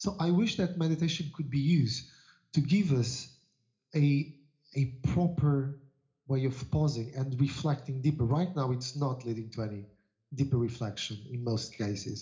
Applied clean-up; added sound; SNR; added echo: none; none; none; reverberation time 0.4 s.